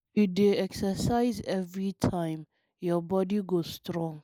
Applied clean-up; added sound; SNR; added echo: neural mask model Resemble Enhance denoiser.